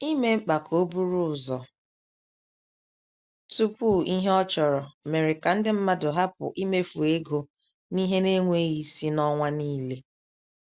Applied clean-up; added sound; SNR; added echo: none; none; none; none.